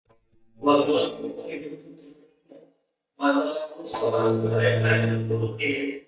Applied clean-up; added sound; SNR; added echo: neural mask model DeepFilterNet 3.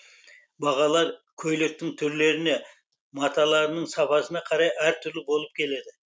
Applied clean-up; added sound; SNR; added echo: none; none; none; none.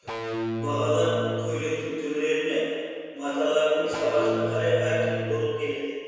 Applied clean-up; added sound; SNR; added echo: none; Electric guitar / Bass guitar; 5 dB; reverberation time 1.9 s.